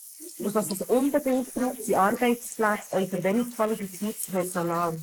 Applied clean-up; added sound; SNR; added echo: neural mask model Resemble Enhance denoiser.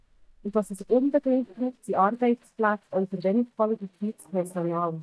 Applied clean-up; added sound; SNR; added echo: neural mask model DeepFilterNet 3.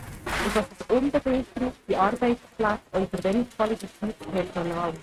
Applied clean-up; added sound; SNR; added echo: neural mask model RNNoise.